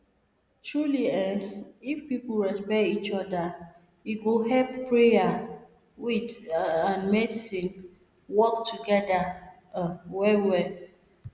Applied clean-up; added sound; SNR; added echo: none; none; none; none.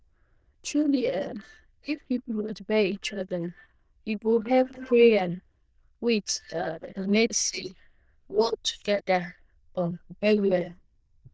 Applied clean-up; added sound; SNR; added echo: neural diffusion model UNIVERSE++.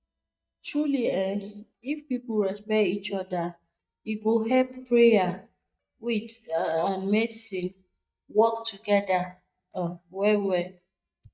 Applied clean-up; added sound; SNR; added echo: neural mask model DeepFilterNet 3.